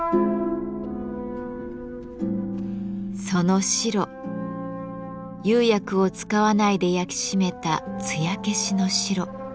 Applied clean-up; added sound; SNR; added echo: none; none; none; none.